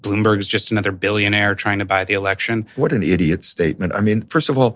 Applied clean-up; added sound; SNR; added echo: none; none; none; none.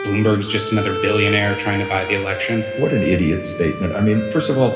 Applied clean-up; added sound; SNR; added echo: none; Bowed string instrument; 8 dB; reverberation time 2.1 s.